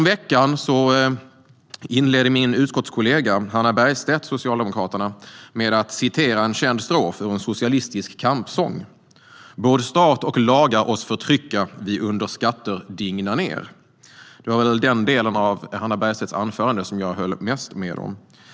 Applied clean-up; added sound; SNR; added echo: none; none; none; none.